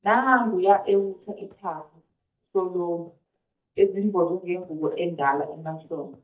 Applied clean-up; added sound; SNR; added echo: neural mask model DeepFilterNet 3.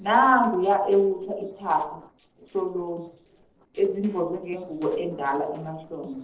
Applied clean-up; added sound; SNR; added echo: neural separator model SepFormer DNS4.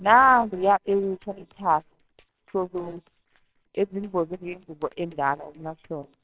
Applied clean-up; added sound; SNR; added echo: neural separator model SepFormer WHAMR!.